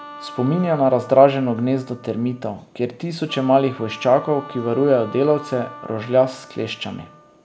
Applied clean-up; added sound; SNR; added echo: none; Wind instrument, woodwind instrument; 19 dB; none.